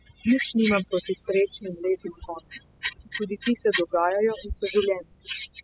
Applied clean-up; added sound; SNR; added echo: classical method spectral subtraction.